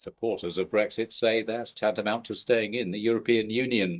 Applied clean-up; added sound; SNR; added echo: neural mask model DeepFilterNet 3.